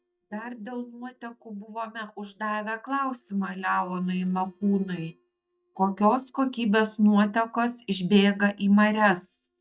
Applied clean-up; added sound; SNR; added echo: neural mask model DeepFilterNet 3.